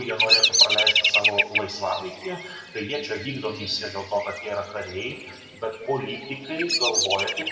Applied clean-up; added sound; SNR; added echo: none; Bird vocalization, bird call, bird song; -4 dB; reverberation time 1.5 s.